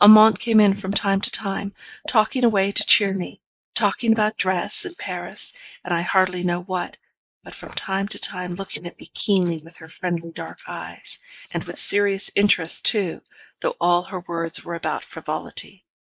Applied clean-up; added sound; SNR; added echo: neural mask model Resemble Enhance denoiser.